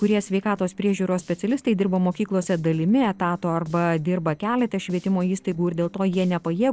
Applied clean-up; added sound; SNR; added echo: neural separator model SepFormer DNS4.